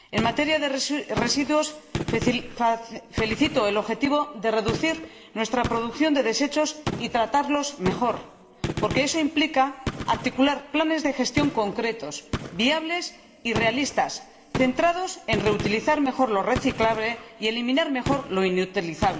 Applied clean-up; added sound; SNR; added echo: none; Gunshot, gunfire; 10 dB; reverberation time 2.3 s.